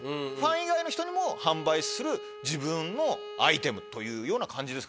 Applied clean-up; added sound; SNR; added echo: none; Bowed string instrument; 13 dB; none.